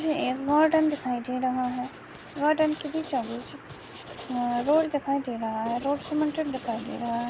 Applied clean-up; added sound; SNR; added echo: none; Writing; 16 dB; none.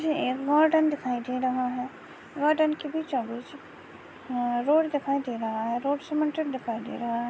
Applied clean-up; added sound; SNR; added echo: none; none; none; none.